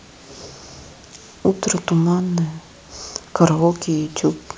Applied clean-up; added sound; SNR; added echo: none; none; none; none.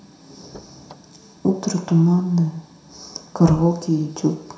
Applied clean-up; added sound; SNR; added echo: none; Slam / Car; 19 dB; reverberation time 0.7 s.